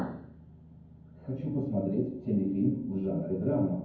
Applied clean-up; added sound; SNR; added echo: none; none; none; reverberation time 0.9 s.